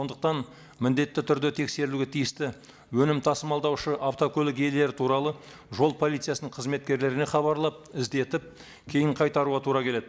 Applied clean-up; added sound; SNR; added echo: none; none; none; none.